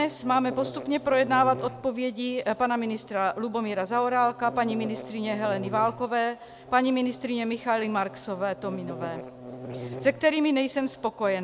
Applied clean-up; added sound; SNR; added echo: none; Buzz; 14 dB; none.